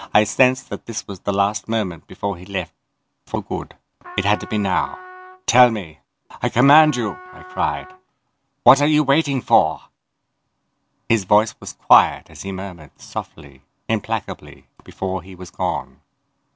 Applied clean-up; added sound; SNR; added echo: none; Trumpet; 18 dB; none.